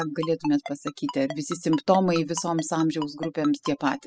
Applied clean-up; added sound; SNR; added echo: classical method spectral subtraction.